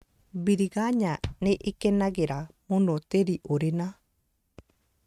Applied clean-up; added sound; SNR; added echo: neural mask model RNNoise.